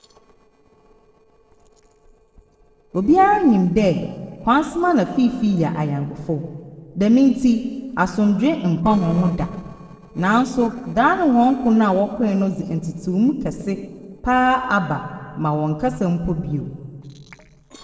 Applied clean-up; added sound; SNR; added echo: neural separator model SepFormer DNS4.